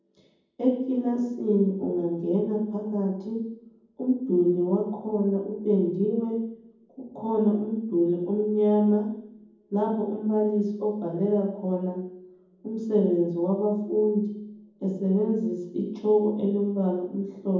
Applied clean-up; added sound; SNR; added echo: none; none; none; reverberation time 1.2 s.